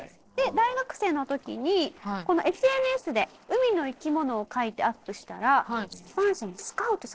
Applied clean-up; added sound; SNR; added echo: neural separator model SepFormer DNS4.